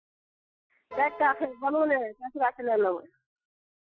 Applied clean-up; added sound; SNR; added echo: classical method Wiener filter.